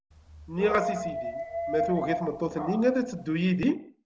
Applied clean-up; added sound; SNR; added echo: none; Dog; 6 dB; none.